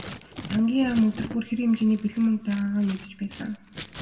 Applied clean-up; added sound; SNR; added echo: none; Scissors; 13 dB; reverberation time 1.1 s.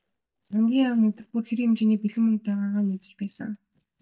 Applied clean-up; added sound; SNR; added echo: neural mask model DeepFilterNet 3.